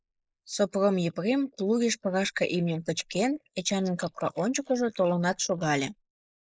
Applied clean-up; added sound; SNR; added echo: neural mask model Resemble Enhance denoiser.